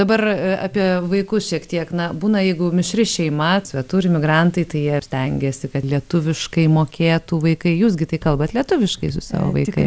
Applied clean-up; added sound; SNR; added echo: none; none; none; none.